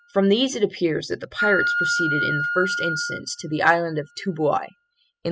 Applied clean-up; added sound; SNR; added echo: classical method spectral subtraction.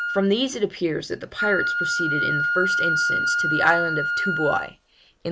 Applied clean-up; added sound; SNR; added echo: none; Wind instrument, woodwind instrument; -1 dB; none.